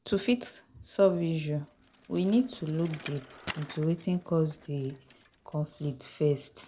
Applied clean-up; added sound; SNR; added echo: none; Bicycle; 20 dB; none.